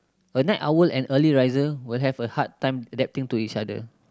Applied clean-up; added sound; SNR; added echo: none; none; none; none.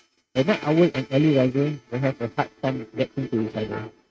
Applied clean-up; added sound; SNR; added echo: neural mask model RNNoise.